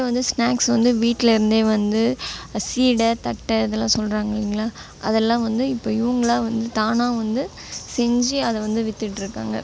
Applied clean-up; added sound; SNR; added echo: none; none; none; none.